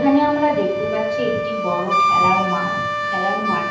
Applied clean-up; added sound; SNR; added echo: none; Wind instrument, woodwind instrument; -1 dB; reverberation time 0.9 s.